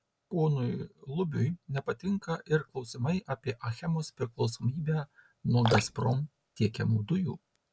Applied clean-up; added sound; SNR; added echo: none; Drip; 7 dB; none.